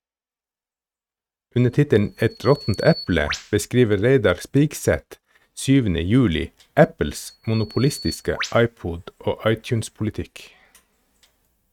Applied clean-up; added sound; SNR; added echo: neural mask model RNNoise.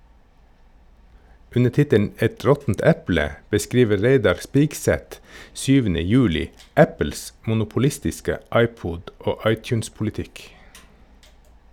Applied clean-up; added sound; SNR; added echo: none; none; none; none.